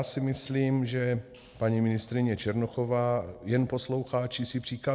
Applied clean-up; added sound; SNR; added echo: none; none; none; none.